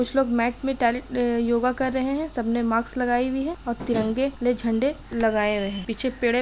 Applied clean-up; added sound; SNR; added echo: none; none; none; none.